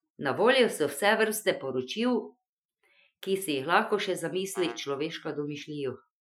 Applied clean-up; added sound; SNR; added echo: classical method Wiener filter.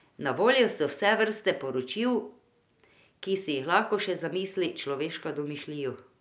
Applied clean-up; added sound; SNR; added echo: none; none; none; none.